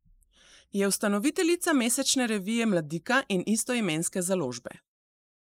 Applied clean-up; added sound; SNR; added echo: neural mask model Resemble Enhance denoiser.